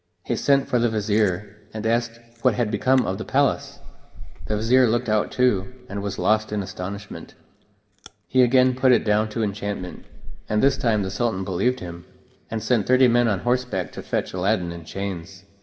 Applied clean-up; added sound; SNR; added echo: none; Chewing, mastication; 13 dB; reverberation time 1.4 s.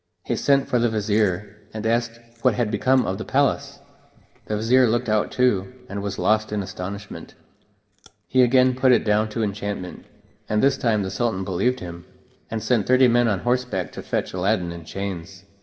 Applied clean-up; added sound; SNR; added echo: neural separator model SepFormer DNS4.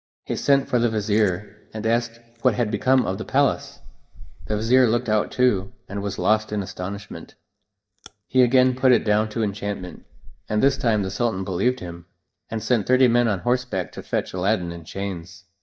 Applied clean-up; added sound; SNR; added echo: neural mask model DeepFilterNet 3.